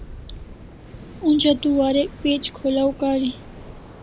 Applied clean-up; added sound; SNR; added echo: none; Waves, surf; 16 dB; none.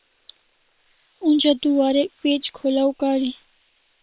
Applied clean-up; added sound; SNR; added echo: neural separator model SepFormer WHAM!.